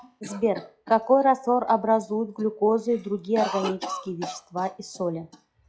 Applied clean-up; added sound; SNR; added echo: classical method log-MMSE.